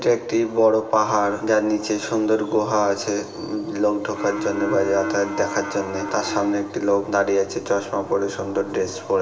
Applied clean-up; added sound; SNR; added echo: none; none; none; reverberation time 0.9 s.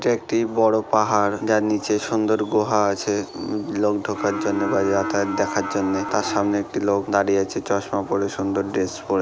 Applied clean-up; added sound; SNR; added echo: none; none; none; none.